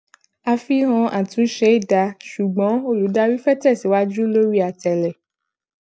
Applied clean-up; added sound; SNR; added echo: none; none; none; none.